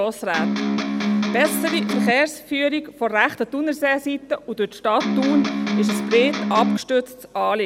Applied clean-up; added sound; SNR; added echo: none; Electric guitar; 0 dB; none.